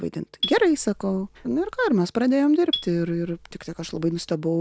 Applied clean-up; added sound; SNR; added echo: none; Marimba, xylophone; 13 dB; none.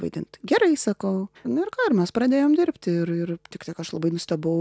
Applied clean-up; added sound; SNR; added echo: none; none; none; none.